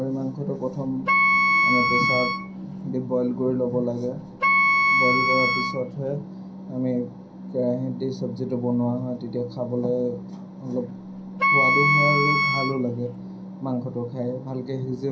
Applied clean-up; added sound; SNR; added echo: none; Wind instrument, woodwind instrument; -5 dB; reverberation time 0.3 s.